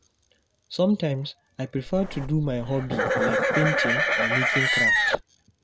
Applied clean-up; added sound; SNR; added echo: none; Livestock, farm animals, working animals; -4 dB; none.